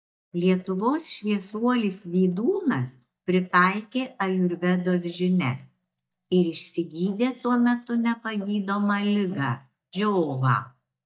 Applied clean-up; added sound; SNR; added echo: neural mask model DeepFilterNet 3.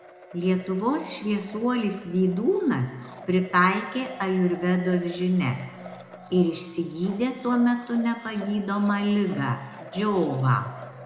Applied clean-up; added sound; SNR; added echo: none; Domestic sounds, home sounds; 20 dB; reverberation time 1.9 s.